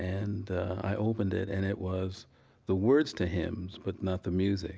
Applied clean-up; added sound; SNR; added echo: none; none; none; none.